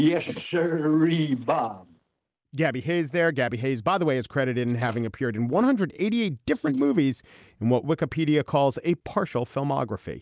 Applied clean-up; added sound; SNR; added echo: neural mask model Resemble Enhance denoiser.